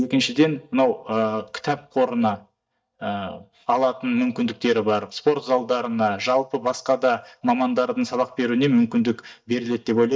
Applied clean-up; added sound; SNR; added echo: neural mask model DeepFilterNet 3.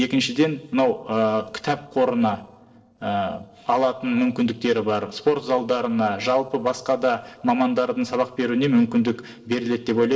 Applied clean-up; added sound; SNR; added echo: neural separator model SepFormer DNS4.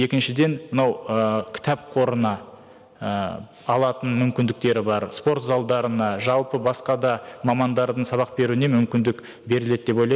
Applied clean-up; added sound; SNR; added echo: none; none; none; none.